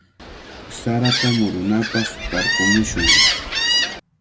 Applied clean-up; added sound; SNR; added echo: none; Gull, seagull; -2 dB; none.